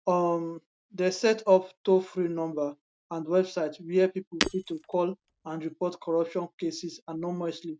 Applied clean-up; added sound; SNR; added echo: none; Shatter; 7 dB; none.